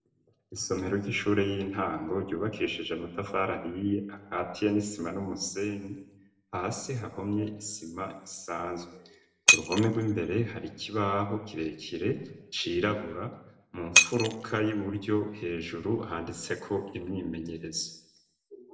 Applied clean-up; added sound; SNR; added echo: none; Shatter; -1 dB; reverberation time 0.7 s.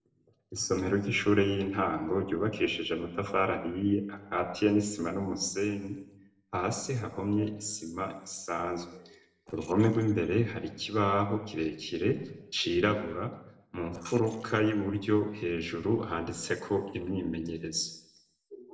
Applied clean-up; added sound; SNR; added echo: neural separator model SepFormer DNS4.